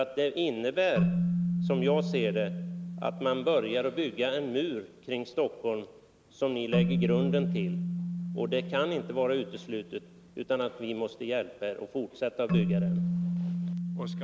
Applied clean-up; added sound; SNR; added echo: none; Keyboard (musical); 1 dB; none.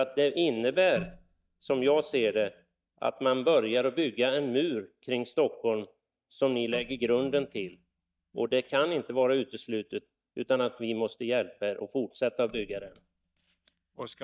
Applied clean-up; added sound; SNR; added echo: neural mask model DeepFilterNet 3.